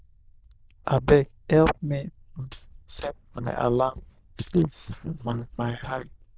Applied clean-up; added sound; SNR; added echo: neural diffusion model UNIVERSE++.